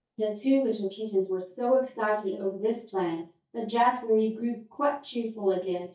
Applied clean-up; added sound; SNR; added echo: neural mask model DeepFilterNet 3.